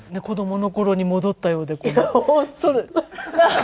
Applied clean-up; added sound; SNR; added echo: none; none; none; none.